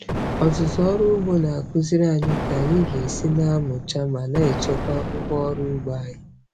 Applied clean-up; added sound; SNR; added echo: none; Explosion; 6 dB; none.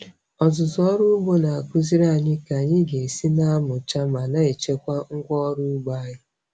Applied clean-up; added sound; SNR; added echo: none; none; none; none.